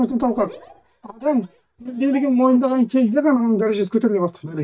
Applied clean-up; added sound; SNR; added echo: neural mask model DeepFilterNet 3.